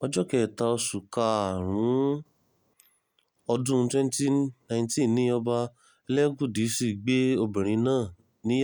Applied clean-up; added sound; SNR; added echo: none; none; none; none.